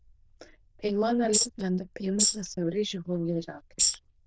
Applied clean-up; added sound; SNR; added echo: neural diffusion model UNIVERSE++.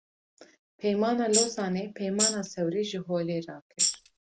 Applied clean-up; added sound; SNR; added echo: none; Tambourine; -3 dB; none.